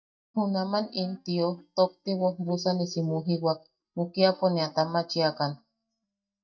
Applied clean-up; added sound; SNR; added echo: neural mask model DeepFilterNet 3.